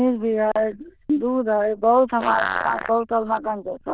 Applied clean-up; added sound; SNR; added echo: neural diffusion model UNIVERSE++.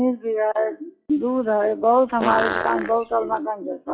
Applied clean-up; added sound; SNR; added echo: classical method log-MMSE.